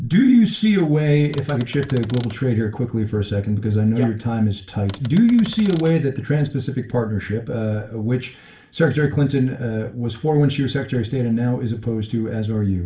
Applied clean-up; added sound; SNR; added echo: none; Typewriter; 19 dB; reverberation time 0.3 s.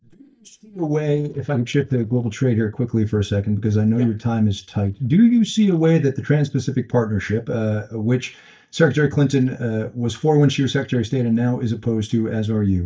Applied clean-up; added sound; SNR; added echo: neural mask model DeepFilterNet 3.